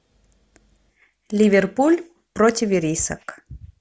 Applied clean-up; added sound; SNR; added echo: none; none; none; none.